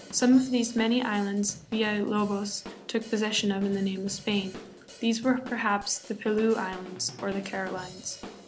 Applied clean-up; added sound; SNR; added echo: none; Drum / Drum kit; 17 dB; none.